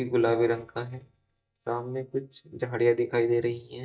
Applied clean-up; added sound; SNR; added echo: neural mask model DeepFilterNet 3.